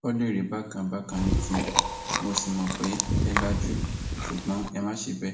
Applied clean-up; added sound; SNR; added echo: none; Chewing, mastication; -2 dB; reverberation time 0.7 s.